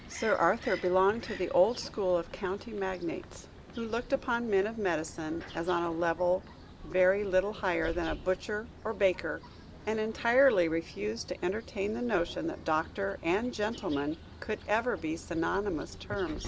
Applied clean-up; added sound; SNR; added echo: none; Bird vocalization, bird call, bird song; 15 dB; none.